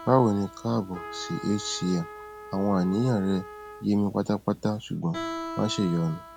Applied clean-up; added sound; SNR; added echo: none; Trumpet + Guitar; 13 dB; none.